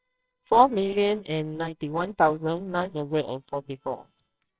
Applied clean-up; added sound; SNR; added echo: neural separator model SepFormer WHAMR!.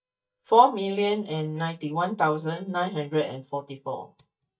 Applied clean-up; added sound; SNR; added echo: neural mask model DeepFilterNet 3.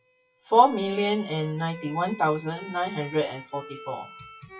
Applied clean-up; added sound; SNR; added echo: classical method WPE with log-MMSE.